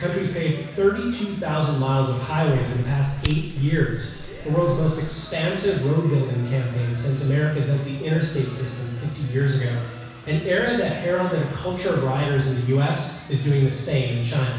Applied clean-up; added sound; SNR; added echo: none; Fire; 10 dB; reverberation time 1.1 s.